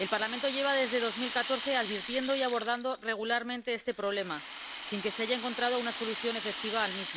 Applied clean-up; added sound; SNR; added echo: none; Rattle (instrument); 4 dB; none.